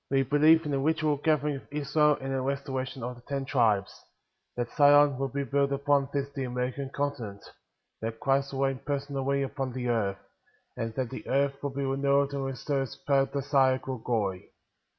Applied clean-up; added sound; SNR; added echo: none; none; none; none.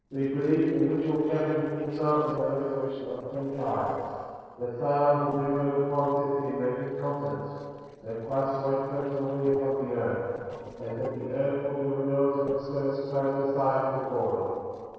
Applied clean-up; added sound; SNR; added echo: neural separator model SepFormer DNS4.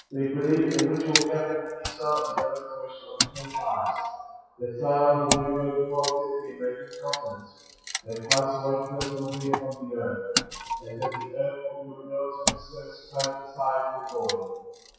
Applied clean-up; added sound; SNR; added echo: classical method WPE with log-MMSE.